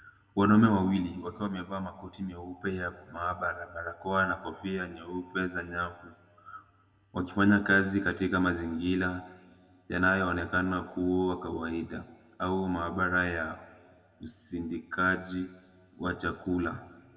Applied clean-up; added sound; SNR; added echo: none; none; none; reverberation time 1.2 s.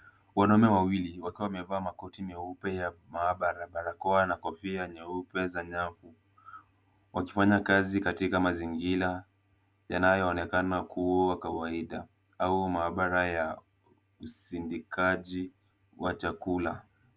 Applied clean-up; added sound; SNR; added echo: none; none; none; none.